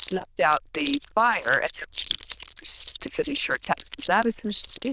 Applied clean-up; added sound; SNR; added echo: neural diffusion model UNIVERSE++.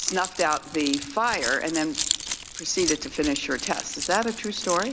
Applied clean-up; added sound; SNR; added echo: none; Keys jangling; 5 dB; none.